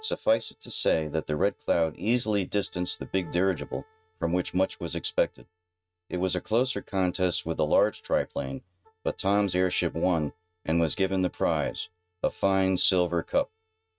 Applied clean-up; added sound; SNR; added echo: neural mask model RNNoise.